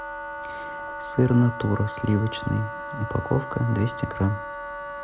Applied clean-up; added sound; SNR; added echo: none; Wind instrument, woodwind instrument; 9 dB; none.